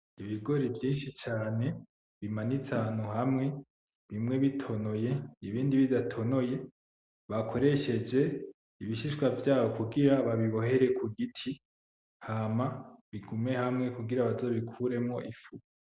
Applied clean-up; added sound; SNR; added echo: none; none; none; none.